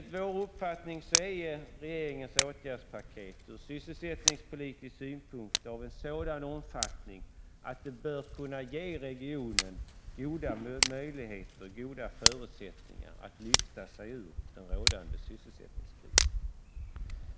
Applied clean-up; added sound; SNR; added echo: none; Tick; -5 dB; none.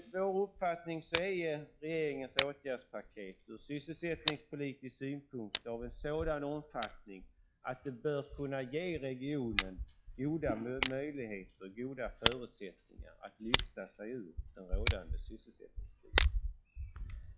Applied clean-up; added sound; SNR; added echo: classical method log-MMSE.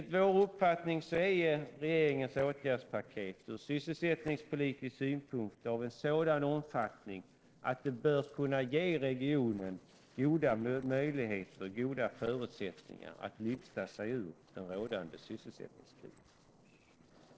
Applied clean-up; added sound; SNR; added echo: neural separator model SepFormer DNS4.